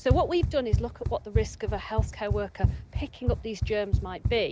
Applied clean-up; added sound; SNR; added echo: none; Run; -1 dB; none.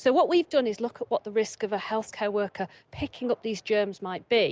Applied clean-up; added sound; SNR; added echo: none; none; none; none.